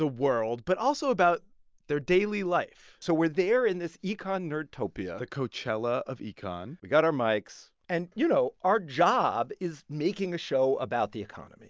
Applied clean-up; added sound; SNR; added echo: none; none; none; none.